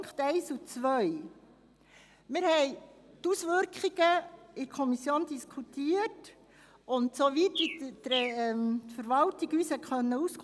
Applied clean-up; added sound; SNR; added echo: none; Bird; 8 dB; none.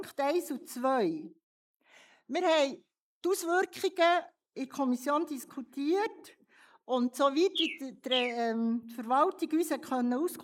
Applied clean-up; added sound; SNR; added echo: neural mask model Resemble Enhance denoiser.